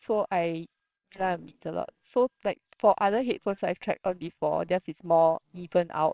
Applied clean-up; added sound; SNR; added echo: neural separator model SepFormer WHAMR!.